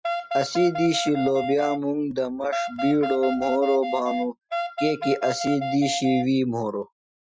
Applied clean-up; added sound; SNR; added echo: classical method Wiener filter.